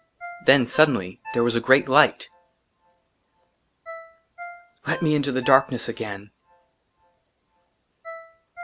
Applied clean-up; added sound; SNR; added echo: none; Ringtone; 18 dB; none.